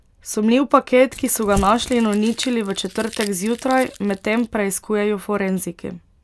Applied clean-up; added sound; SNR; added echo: none; Crumpling, crinkling / Crushing; 15 dB; none.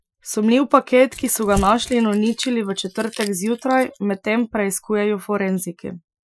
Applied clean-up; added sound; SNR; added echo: classical method Wiener filter.